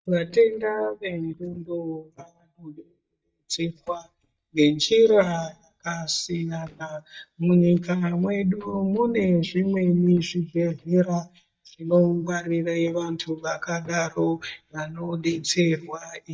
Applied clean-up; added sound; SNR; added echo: neural mask model DeepFilterNet 3.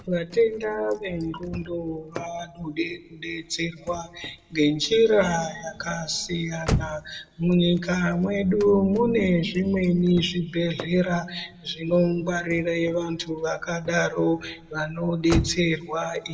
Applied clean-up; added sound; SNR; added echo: none; Slam / Car; 13 dB; reverberation time 0.9 s.